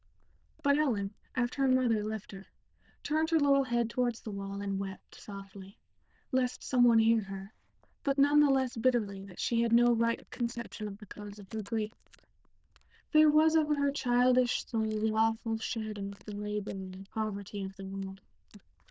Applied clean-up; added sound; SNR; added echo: neural diffusion model UNIVERSE++.